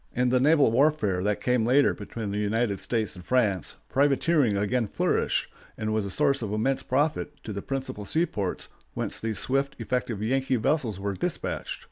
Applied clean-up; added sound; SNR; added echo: none; none; none; none.